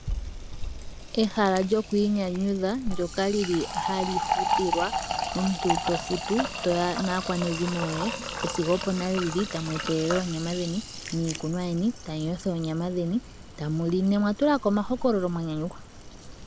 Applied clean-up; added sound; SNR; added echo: none; Fill (with liquid); 6 dB; none.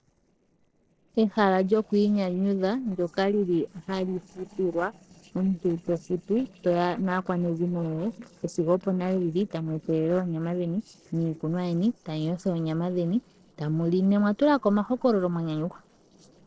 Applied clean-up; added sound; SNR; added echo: neural separator model SepFormer DNS4.